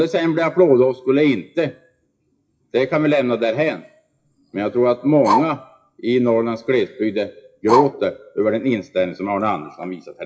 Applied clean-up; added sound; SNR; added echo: classical method WPE with log-MMSE.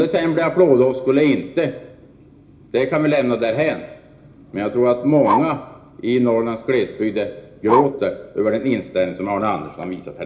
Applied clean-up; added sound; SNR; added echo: none; Bark; 7 dB; reverberation time 0.4 s.